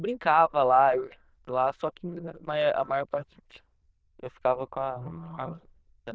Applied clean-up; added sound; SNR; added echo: neural diffusion model UNIVERSE++.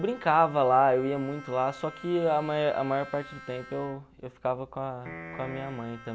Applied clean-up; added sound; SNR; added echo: none; Bowed string instrument + Piano; 17 dB; none.